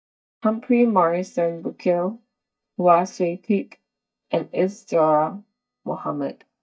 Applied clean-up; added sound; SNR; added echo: neural mask model DeepFilterNet 3.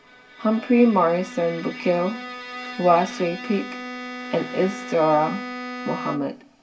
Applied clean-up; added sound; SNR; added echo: none; Bowed string instrument; 12 dB; reverberation time 0.2 s.